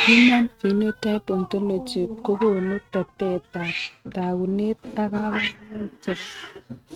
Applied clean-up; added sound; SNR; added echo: neural mask model RNNoise.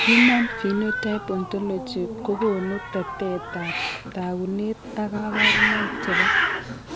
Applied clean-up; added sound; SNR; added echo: none; Hiss; -1 dB; none.